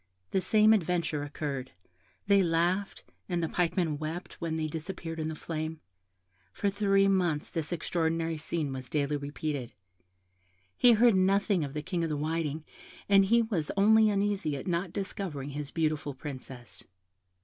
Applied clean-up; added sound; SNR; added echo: none; none; none; none.